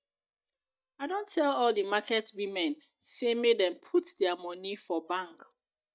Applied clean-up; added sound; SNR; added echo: neural mask model DeepFilterNet 3.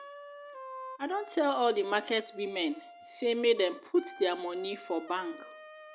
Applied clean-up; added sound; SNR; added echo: none; Wind instrument, woodwind instrument; 17 dB; none.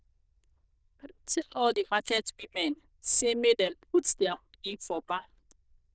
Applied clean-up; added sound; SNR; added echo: neural diffusion model UNIVERSE++.